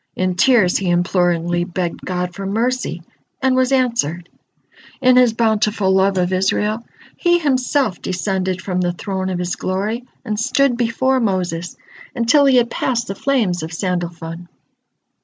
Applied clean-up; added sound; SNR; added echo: none; none; none; none.